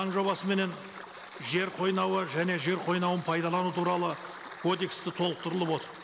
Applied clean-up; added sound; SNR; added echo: none; Stream; 14 dB; none.